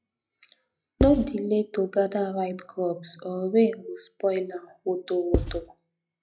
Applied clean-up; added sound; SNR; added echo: classical method log-MMSE.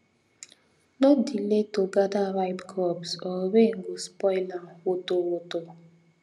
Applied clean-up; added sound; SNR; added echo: none; none; none; none.